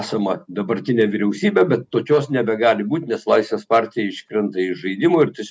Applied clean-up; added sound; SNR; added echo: none; none; none; none.